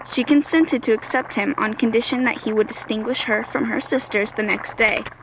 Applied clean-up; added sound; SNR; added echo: none; Boiling; 15 dB; none.